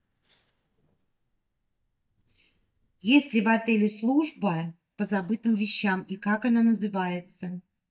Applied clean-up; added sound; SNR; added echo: neural mask model DeepFilterNet 3.